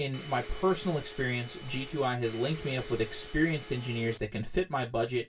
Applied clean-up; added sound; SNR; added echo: none; Domestic sounds, home sounds; 15 dB; reverberation time 0.1 s.